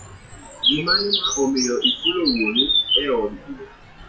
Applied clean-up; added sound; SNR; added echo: classical method WPE with log-MMSE.